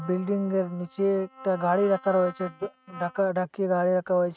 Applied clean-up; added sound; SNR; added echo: neural mask model RNNoise.